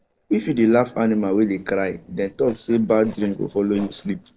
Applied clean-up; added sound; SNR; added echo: neural separator model SepFormer DNS4.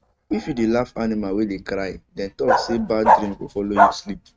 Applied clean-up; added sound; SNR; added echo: neural mask model RNNoise.